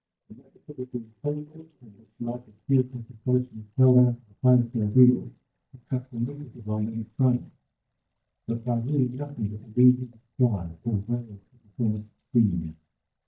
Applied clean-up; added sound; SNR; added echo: neural mask model DeepFilterNet 3.